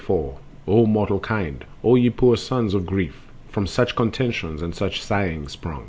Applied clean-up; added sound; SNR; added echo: none; none; none; none.